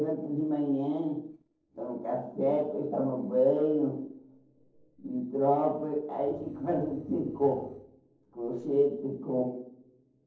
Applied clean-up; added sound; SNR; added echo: neural separator model SepFormer DNS4.